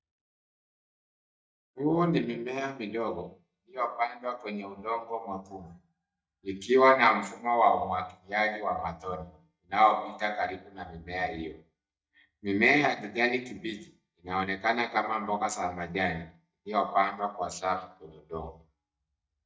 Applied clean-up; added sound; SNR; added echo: neural mask model DeepFilterNet 3.